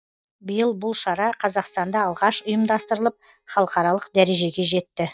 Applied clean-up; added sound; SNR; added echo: neural mask model DeepFilterNet 3.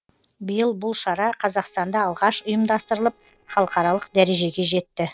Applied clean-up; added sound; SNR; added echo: neural separator model SepFormer DNS4.